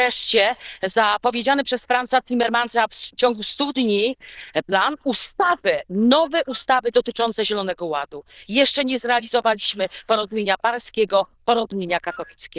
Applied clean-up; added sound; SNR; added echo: neural diffusion model UNIVERSE++.